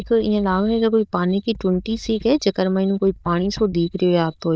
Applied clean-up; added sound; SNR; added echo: neural diffusion model UNIVERSE++.